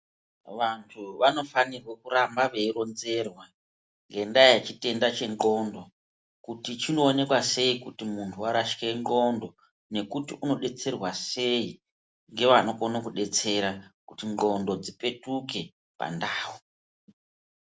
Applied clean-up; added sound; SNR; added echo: none; none; none; none.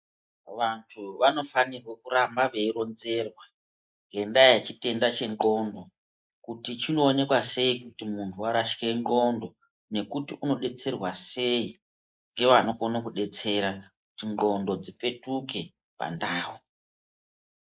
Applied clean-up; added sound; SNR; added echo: neural mask model Resemble Enhance denoiser.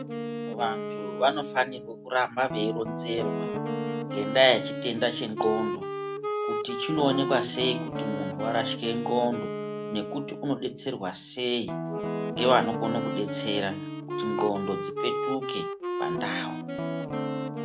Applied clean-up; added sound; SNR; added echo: none; Wind instrument, woodwind instrument + Guitar; 3 dB; none.